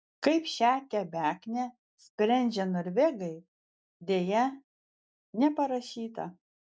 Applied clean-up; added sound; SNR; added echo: none; none; none; none.